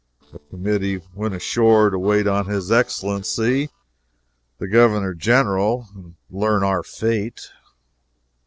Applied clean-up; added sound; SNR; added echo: neural separator model SepFormer DNS4.